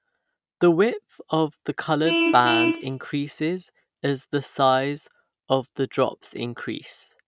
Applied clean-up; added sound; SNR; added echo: neural mask model RNNoise.